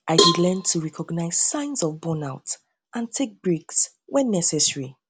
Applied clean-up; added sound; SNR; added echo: none; Cowbell; 1 dB; none.